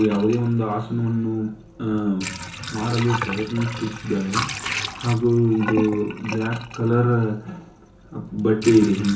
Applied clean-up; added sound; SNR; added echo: none; Sink (filling or washing) / Water; 11 dB; reverberation time 0.7 s.